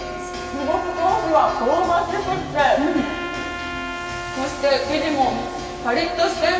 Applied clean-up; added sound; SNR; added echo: none; Trumpet; 10 dB; reverberation time 2.3 s.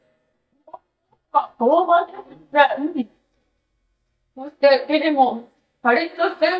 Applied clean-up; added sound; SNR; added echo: neural mask model DeepFilterNet 3.